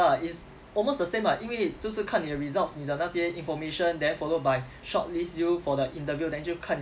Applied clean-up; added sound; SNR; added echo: none; none; none; none.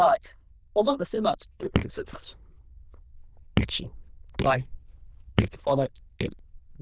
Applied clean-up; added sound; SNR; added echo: neural diffusion model UNIVERSE++.